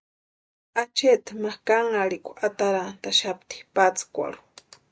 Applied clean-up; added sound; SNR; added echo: none; none; none; none.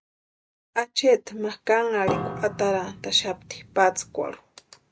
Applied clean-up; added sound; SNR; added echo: none; Piano; 8 dB; none.